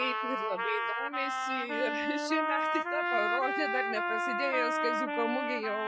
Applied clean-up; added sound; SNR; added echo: classical method Wiener filter.